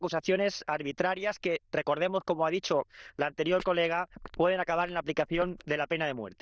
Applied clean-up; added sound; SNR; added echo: neural diffusion model UNIVERSE++.